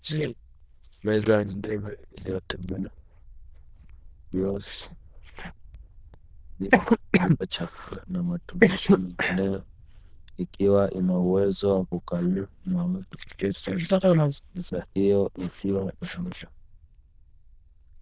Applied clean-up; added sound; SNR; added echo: neural diffusion model UNIVERSE++.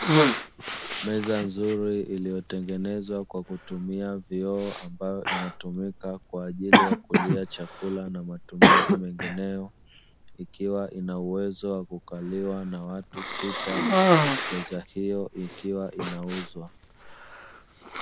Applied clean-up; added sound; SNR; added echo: none; Cough; -4 dB; none.